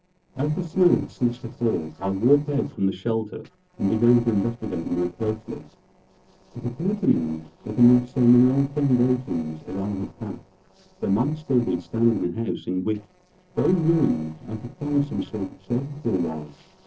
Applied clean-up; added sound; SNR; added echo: neural separator model SepFormer DNS4.